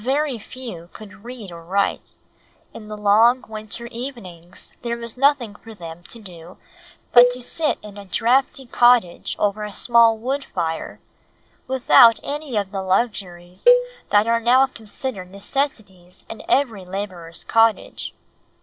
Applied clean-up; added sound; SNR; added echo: none; Cowbell; 1 dB; none.